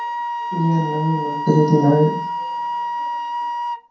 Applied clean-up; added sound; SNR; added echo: none; Wind instrument, woodwind instrument; 4 dB; reverberation time 0.6 s.